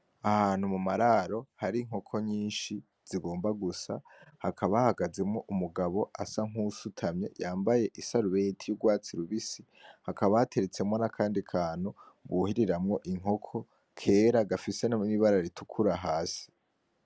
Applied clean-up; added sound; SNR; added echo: none; none; none; none.